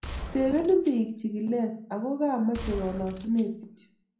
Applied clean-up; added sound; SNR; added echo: none; Gunshot, gunfire; 12 dB; reverberation time 0.6 s.